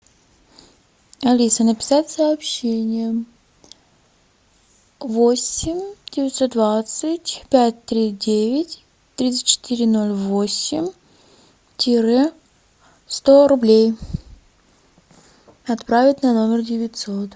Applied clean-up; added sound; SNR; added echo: none; none; none; none.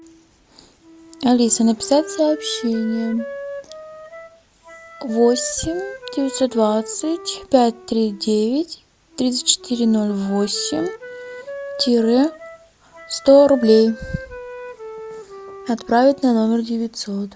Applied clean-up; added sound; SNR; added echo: none; Wind instrument, woodwind instrument; 16 dB; none.